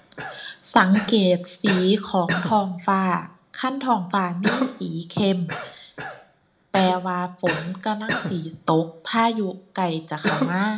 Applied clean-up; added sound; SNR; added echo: none; Cough; 9 dB; reverberation time 0.2 s.